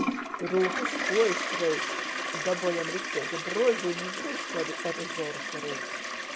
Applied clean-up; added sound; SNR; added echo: none; Toilet flush; 1 dB; none.